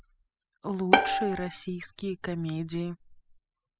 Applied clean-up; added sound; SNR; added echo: classical method spectral subtraction.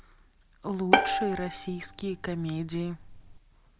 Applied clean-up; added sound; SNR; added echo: none; Bowed string instrument; -3 dB; none.